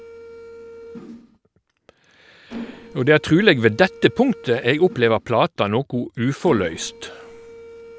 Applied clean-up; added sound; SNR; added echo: none; Mechanisms; 18 dB; none.